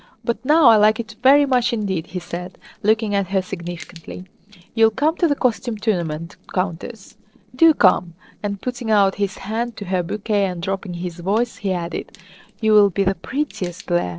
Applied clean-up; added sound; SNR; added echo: neural separator model SepFormer DNS4.